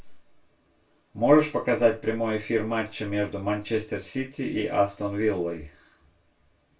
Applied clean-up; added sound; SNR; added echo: none; none; none; reverberation time 0.2 s.